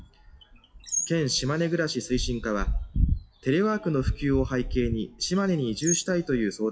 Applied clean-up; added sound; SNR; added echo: classical method WPE with log-MMSE.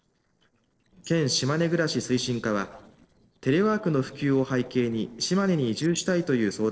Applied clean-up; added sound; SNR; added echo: neural separator model SepFormer DNS4.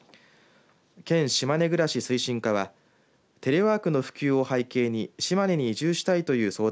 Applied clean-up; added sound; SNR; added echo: none; none; none; none.